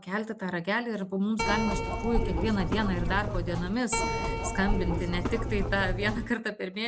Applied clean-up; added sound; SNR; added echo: none; Keyboard (musical); -1 dB; none.